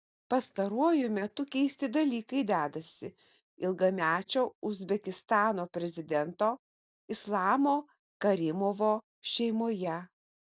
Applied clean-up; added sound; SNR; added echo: none; none; none; none.